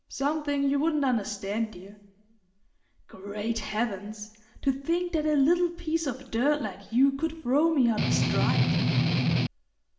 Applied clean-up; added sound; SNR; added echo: none; Strum; -4 dB; reverberation time 0.9 s.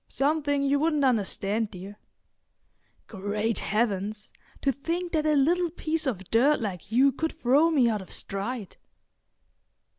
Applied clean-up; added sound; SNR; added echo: none; none; none; none.